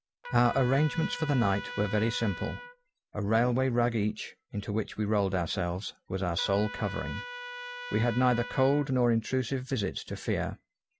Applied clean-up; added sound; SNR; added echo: none; Trumpet; 15 dB; none.